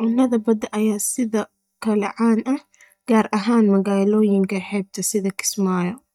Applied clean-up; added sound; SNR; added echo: neural mask model DeepFilterNet 3.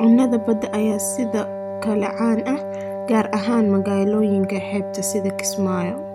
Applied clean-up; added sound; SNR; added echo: none; Wind instrument, woodwind instrument; 8 dB; none.